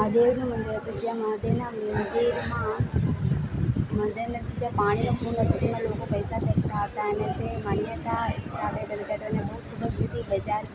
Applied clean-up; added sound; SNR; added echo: none; none; none; none.